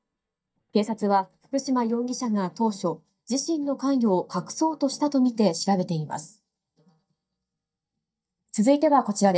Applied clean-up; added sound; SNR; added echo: neural mask model DeepFilterNet 3.